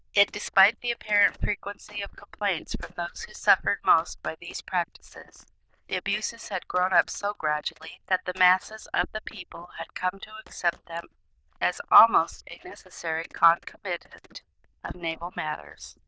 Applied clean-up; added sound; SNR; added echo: neural diffusion model UNIVERSE++.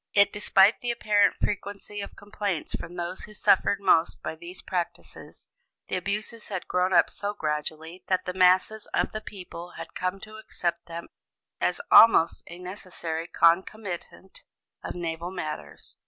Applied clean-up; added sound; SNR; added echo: none; none; none; none.